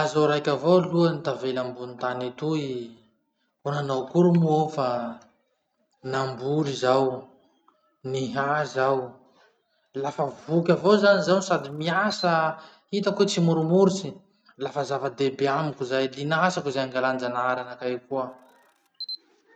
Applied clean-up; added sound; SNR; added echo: none; Camera; 18 dB; none.